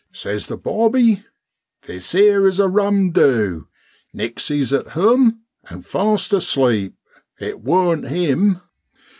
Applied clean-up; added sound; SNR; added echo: none; none; none; none.